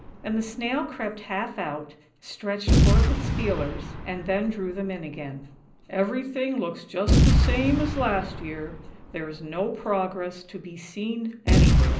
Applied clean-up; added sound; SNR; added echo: none; Boom; -4 dB; reverberation time 0.5 s.